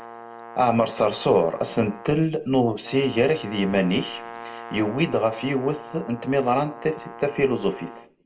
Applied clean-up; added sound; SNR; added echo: none; Brass instrument; 16 dB; reverberation time 0.4 s.